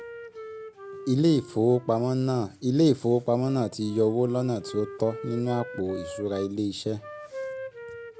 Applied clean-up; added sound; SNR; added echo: none; Wind instrument, woodwind instrument; 15 dB; none.